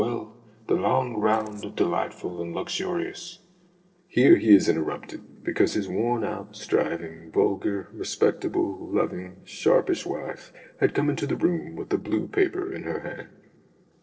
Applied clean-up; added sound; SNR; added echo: neural separator model SepFormer DNS4.